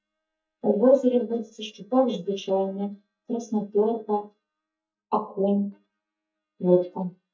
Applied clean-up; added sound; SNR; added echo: neural mask model DeepFilterNet 3.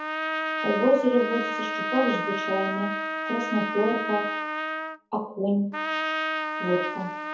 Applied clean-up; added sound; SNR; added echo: none; Trumpet; 2 dB; reverberation time 0.5 s.